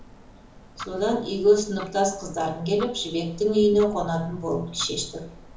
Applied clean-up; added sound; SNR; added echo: none; Tick-tock; 17 dB; reverberation time 0.6 s.